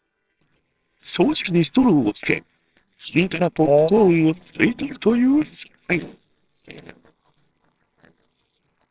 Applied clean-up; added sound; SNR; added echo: neural separator model SepFormer WHAMR!.